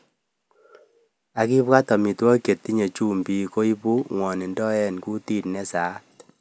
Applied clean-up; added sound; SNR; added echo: none; none; none; none.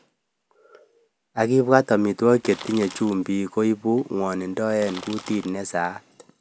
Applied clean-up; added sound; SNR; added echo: none; Crackle; 16 dB; none.